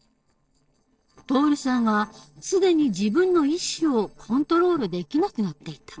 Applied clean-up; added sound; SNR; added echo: neural separator model SepFormer DNS4.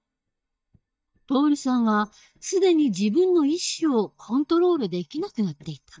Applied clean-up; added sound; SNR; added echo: neural mask model DeepFilterNet 3.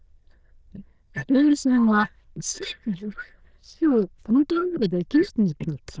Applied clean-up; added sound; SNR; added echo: neural diffusion model UNIVERSE++.